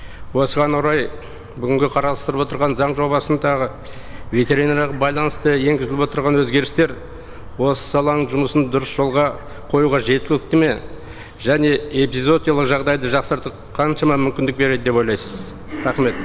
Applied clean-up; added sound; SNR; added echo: none; Chirp, tweet; 13 dB; none.